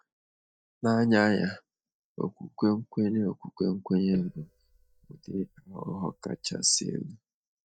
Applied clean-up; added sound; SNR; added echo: neural mask model DeepFilterNet 3.